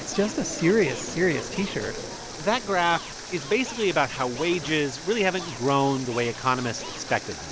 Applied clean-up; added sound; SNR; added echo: none; Water + Scratching (performance technique); 13 dB; none.